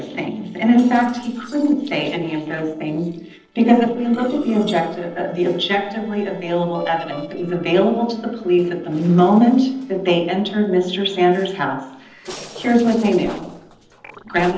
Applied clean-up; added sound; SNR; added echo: neural separator model SepFormer DNS4.